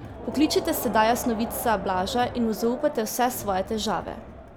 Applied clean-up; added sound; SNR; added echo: none; Crowd; 10 dB; none.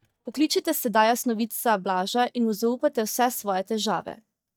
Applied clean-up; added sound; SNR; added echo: neural mask model DeepFilterNet 3.